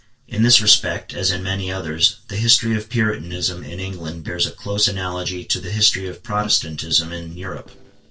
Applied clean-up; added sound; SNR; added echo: neural separator model SepFormer DNS4.